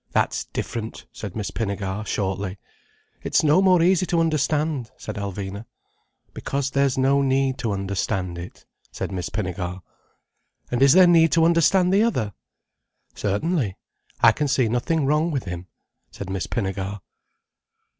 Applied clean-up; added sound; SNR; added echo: none; none; none; none.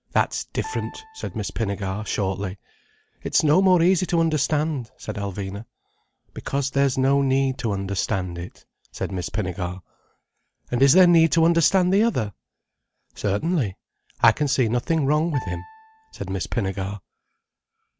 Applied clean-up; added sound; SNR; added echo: none; Piano; 17 dB; none.